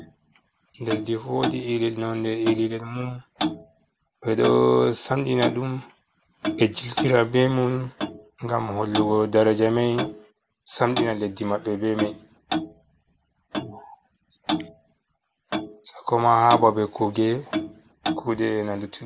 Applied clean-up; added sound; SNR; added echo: none; Clock; 9 dB; none.